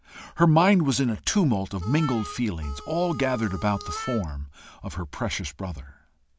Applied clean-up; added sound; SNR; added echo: none; Harmonica; 13 dB; none.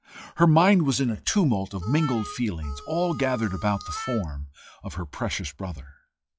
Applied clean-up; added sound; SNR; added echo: classical method log-MMSE.